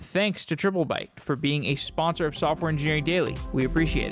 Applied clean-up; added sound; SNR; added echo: none; none; none; none.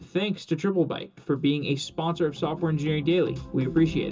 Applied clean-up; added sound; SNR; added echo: none; none; none; reverberation time 0.2 s.